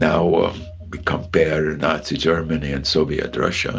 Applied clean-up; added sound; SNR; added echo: none; Telephone; 19 dB; none.